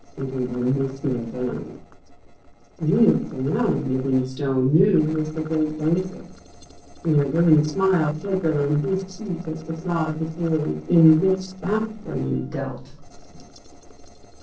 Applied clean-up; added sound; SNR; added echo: neural separator model SepFormer DNS4.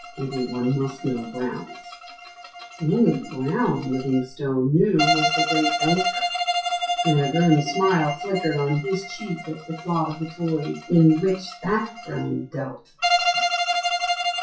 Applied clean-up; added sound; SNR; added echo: classical method WPE with log-MMSE.